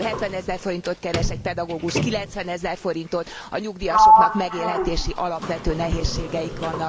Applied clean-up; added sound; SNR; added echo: none; Sliding door; -2 dB; none.